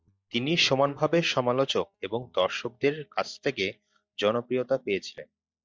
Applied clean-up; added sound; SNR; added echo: neural mask model DeepFilterNet 3.